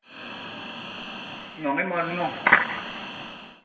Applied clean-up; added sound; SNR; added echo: none; Breathing; 10 dB; reverberation time 1.7 s.